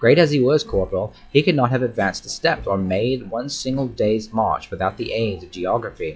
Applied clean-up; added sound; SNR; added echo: classical method log-MMSE.